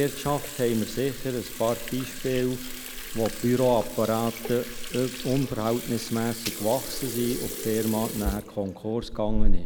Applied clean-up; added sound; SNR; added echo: none; Sink (filling or washing) / Water tap, faucet; 1 dB; none.